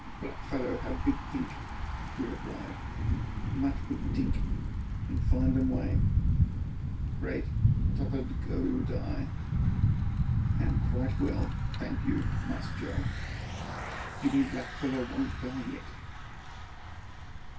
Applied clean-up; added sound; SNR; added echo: none; Thunder / Bicycle; -5 dB; reverberation time 0.2 s.